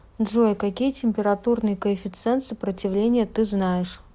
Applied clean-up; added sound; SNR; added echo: none; none; none; none.